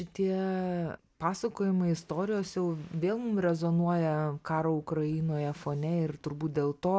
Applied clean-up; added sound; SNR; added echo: none; none; none; none.